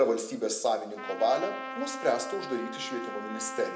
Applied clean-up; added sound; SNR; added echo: none; Trumpet; 10 dB; reverberation time 0.7 s.